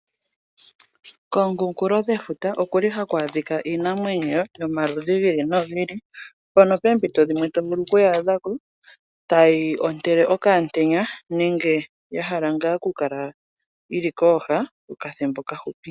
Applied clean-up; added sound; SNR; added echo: none; none; none; none.